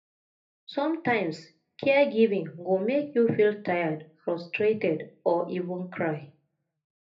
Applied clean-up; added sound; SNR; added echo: none; none; none; reverberation time 0.3 s.